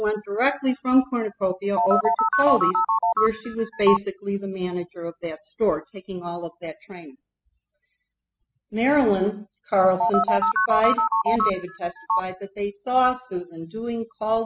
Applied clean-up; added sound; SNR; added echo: classical method spectral subtraction.